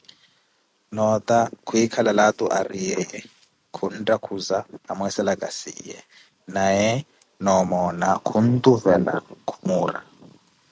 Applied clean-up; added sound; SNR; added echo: none; none; none; none.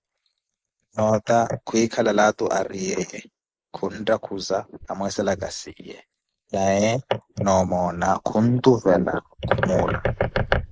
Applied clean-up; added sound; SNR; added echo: neural mask model Resemble Enhance denoiser.